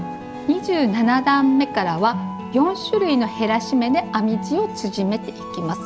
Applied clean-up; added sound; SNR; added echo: none; none; none; none.